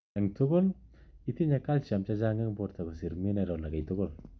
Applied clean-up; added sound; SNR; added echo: none; none; none; none.